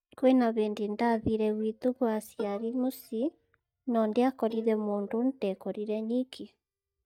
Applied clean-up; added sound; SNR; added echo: neural mask model DeepFilterNet 3.